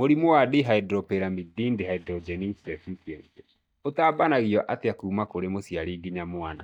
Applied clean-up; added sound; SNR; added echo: neural mask model DeepFilterNet 3.